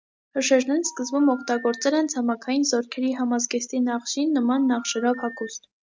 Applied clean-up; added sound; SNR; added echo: neural mask model RNNoise.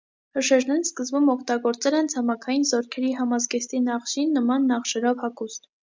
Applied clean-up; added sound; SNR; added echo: none; none; none; none.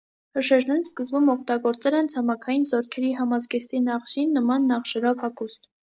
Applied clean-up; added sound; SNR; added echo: neural separator model SepFormer DNS4.